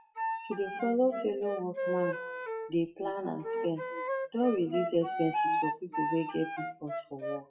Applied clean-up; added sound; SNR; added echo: classical method WPE with log-MMSE.